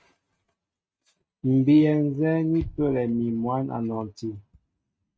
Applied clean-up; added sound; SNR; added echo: neural mask model RNNoise.